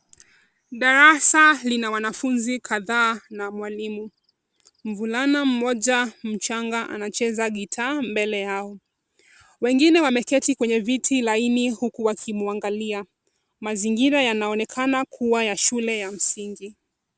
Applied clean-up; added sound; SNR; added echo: none; none; none; none.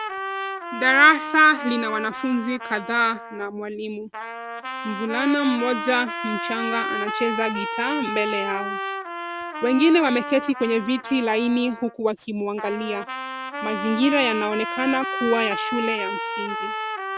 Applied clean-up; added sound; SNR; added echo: none; Trumpet; 7 dB; none.